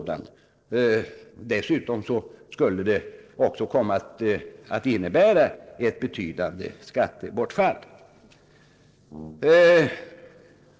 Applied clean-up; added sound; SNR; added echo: neural separator model SepFormer DNS4.